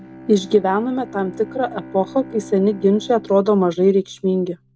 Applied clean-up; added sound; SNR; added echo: none; Bowed string instrument; 19 dB; none.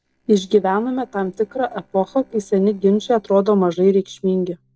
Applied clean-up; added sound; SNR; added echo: neural separator model SepFormer DNS4.